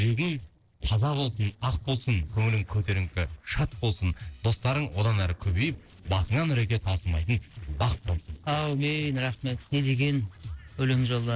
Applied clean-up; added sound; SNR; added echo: neural separator model SepFormer DNS4.